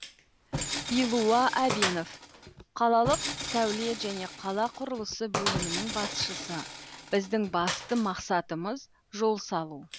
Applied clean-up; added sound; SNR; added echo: none; Gunshot, gunfire + Tools; 7 dB; none.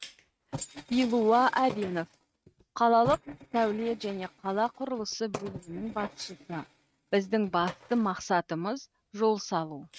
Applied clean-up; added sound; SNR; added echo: neural mask model RNNoise.